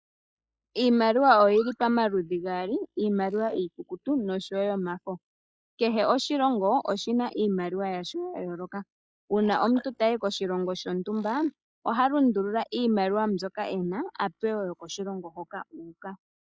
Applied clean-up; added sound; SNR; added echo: neural mask model Resemble Enhance denoiser.